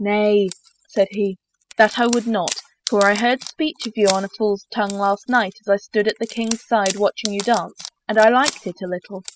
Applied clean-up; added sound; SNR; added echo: classical method spectral subtraction.